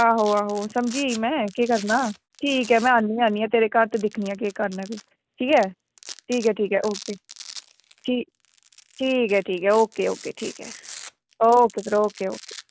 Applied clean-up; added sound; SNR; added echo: none; Domestic sounds, home sounds; 20 dB; none.